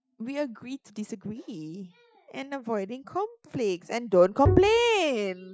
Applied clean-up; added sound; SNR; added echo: classical method Wiener filter.